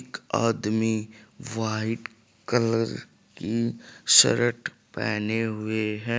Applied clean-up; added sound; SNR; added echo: none; none; none; none.